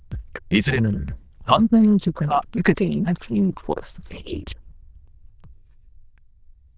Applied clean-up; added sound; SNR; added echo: neural diffusion model UNIVERSE++.